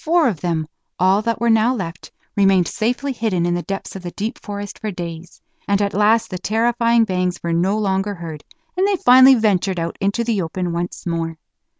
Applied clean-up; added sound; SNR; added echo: none; none; none; none.